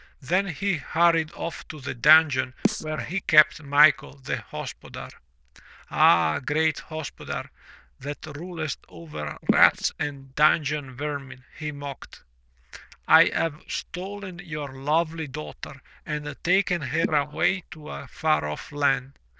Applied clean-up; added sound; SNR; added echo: neural diffusion model UNIVERSE++.